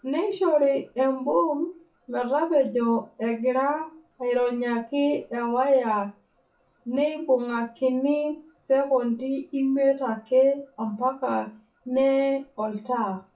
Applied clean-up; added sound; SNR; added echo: classical method WPE with log-MMSE.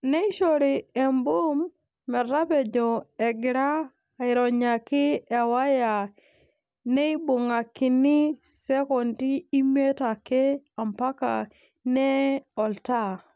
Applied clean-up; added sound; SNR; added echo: none; none; none; none.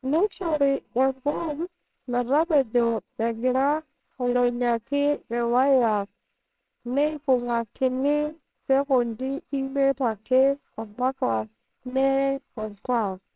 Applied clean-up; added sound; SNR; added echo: neural separator model SepFormer WHAMR!.